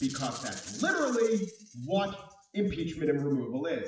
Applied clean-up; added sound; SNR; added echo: classical method WPE with log-MMSE.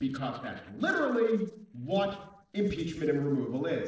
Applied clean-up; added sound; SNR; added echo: neural separator model SepFormer DNS4.